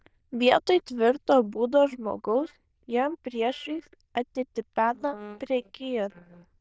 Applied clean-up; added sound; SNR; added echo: neural diffusion model UNIVERSE++.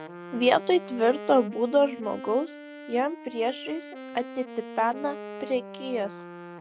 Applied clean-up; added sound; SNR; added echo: none; Wind instrument, woodwind instrument; 13 dB; none.